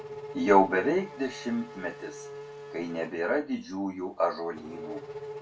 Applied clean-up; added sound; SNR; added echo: none; Race car, auto racing / Accelerating, revving, vroom; 14 dB; reverberation time 0.2 s.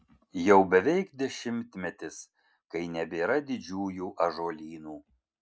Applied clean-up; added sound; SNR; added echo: none; none; none; none.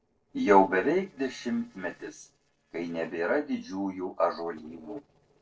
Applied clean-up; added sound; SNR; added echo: neural separator model SepFormer DNS4.